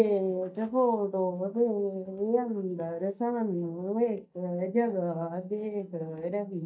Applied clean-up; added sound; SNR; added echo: neural mask model DeepFilterNet 3.